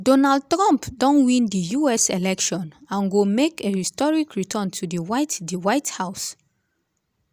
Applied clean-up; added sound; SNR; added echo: none; none; none; none.